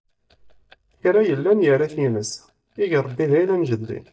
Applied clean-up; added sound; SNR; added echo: neural mask model DeepFilterNet 3.